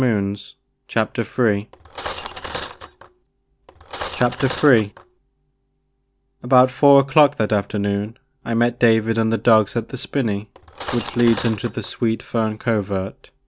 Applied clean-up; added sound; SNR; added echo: none; Cutlery, silverware; 12 dB; none.